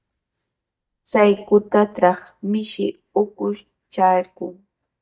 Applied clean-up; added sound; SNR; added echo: neural mask model DeepFilterNet 3.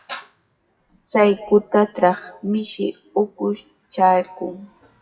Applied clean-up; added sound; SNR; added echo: classical method WPE with log-MMSE.